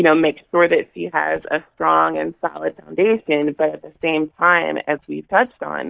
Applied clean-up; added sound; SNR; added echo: neural mask model DeepFilterNet 3.